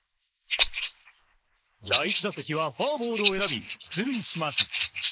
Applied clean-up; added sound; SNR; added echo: neural mask model Resemble Enhance denoiser.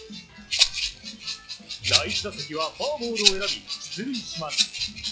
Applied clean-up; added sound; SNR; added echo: classical method log-MMSE.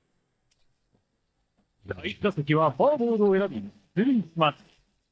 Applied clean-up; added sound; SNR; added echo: neural mask model DeepFilterNet 3.